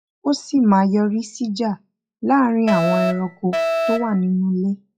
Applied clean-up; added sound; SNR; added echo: classical method log-MMSE.